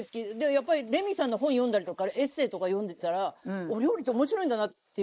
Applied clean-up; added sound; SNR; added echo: neural mask model Resemble Enhance denoiser.